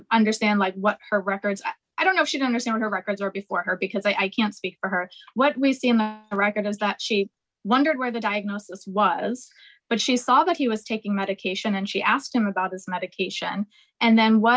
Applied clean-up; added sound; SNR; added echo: none; none; none; none.